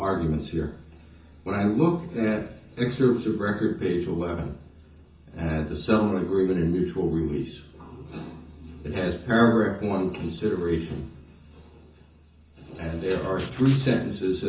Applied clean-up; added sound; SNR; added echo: none; Writing; 15 dB; reverberation time 0.6 s.